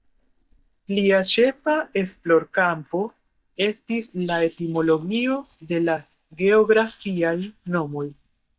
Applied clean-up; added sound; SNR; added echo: neural mask model DeepFilterNet 3.